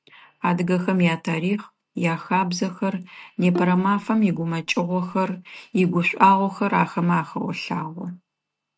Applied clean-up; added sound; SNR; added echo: none; Bowed string instrument; 13 dB; none.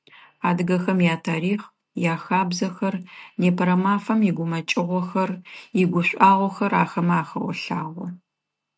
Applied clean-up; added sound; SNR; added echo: none; none; none; none.